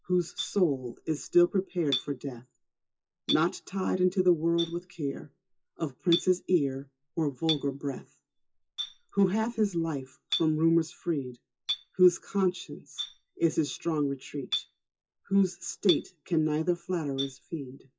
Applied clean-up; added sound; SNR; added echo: classical method WPE with log-MMSE.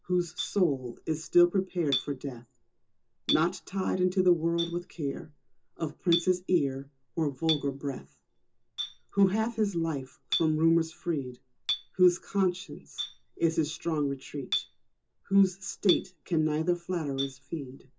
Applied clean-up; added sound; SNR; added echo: none; Chink, clink; 12 dB; reverberation time 0.2 s.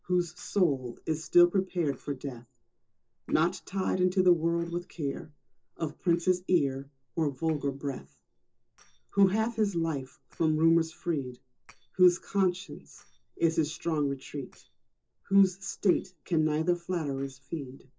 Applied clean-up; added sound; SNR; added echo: neural separator model SepFormer DNS4.